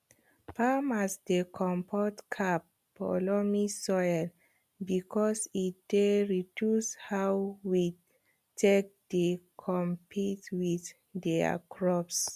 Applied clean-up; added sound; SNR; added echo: none; none; none; none.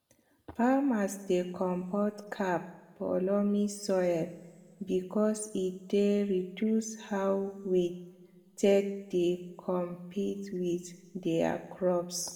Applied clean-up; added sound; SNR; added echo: none; none; none; reverberation time 1.0 s.